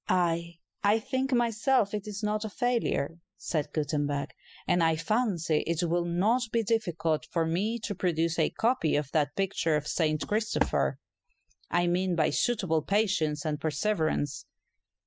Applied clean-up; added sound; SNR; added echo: classical method spectral subtraction.